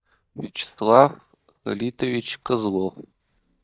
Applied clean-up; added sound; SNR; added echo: neural mask model DeepFilterNet 3.